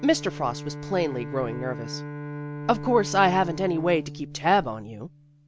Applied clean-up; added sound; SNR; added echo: none; Bowed string instrument; 11 dB; none.